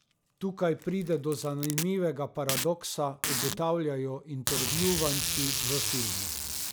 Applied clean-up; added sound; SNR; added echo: none; Packing tape, duct tape; 2 dB; none.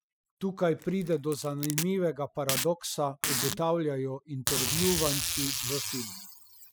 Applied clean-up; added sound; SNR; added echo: classical method spectral subtraction.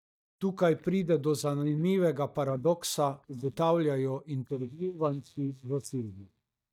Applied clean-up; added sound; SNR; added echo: neural mask model DeepFilterNet 3.